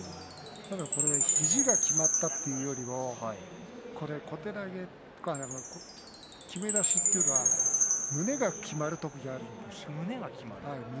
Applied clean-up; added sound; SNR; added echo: none; Chime; -5 dB; none.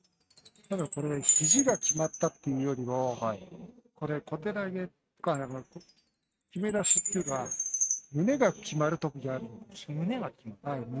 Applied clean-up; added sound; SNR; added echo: neural mask model RNNoise.